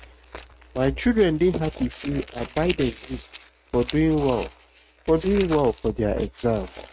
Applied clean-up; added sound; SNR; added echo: neural mask model RNNoise.